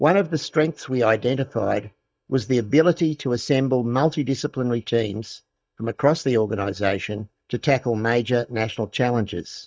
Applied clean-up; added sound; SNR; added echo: neural mask model DeepFilterNet 3.